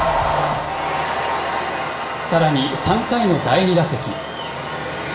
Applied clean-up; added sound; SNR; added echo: none; Organ; 15 dB; reverberation time 0.9 s.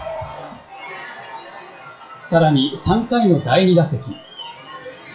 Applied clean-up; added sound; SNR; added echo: classical method WPE with log-MMSE.